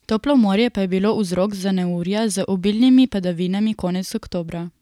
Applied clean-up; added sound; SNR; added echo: none; none; none; none.